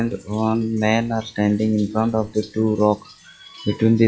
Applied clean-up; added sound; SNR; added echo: classical method log-MMSE.